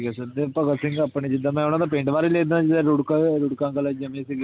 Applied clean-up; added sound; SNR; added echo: none; none; none; none.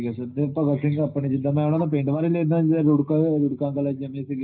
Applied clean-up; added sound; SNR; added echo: neural mask model DeepFilterNet 3.